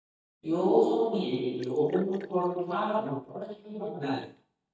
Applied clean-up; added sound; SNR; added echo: neural mask model DeepFilterNet 3.